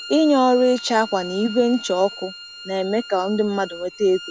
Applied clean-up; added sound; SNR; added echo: none; Bowed string instrument; 16 dB; none.